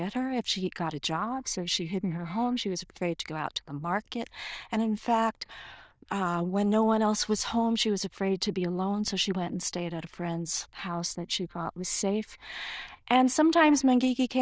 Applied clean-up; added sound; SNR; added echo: neural diffusion model UNIVERSE++.